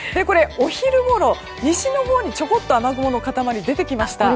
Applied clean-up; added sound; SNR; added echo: none; none; none; none.